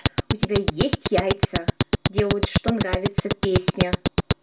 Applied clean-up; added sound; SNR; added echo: none; Tick-tock; -3 dB; reverberation time 0.2 s.